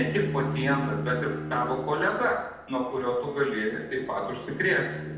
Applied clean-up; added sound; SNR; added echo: none; Bowed string instrument; 7 dB; reverberation time 0.8 s.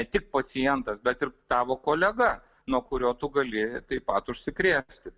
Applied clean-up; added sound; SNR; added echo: none; none; none; none.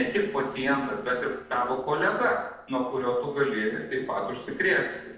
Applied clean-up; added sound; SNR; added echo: neural separator model SepFormer DNS4.